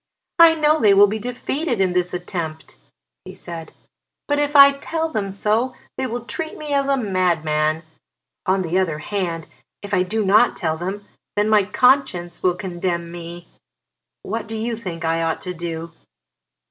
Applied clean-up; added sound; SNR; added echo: none; none; none; none.